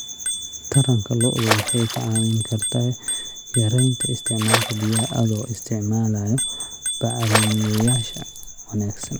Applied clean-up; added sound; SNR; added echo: none; Bicycle bell + Water / Splash, splatter; 5 dB; none.